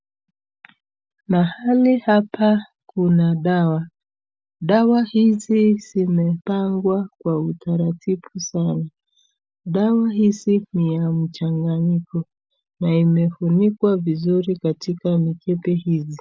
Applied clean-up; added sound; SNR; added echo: none; none; none; none.